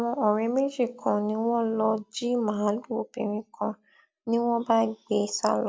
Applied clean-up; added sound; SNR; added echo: none; none; none; none.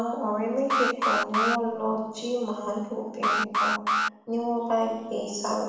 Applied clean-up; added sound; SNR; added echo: none; Alarm; -1 dB; reverberation time 1.0 s.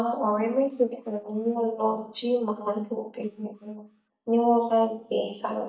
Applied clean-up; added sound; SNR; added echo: neural mask model DeepFilterNet 3.